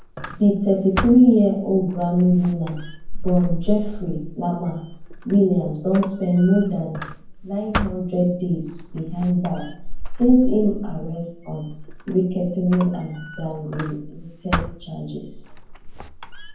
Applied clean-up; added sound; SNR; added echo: none; Squeak; 8 dB; reverberation time 0.9 s.